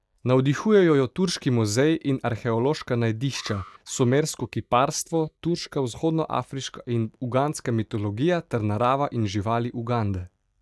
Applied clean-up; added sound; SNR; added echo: neural mask model DeepFilterNet 3.